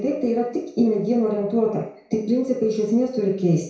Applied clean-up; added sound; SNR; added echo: none; none; none; reverberation time 0.6 s.